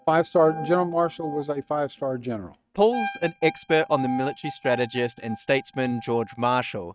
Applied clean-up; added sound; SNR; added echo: neural mask model RNNoise.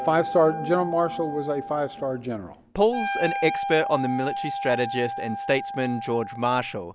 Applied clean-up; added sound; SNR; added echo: none; Wind instrument, woodwind instrument; 7 dB; none.